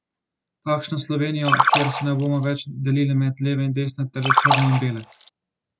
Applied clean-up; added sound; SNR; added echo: none; Splash, splatter; -2 dB; none.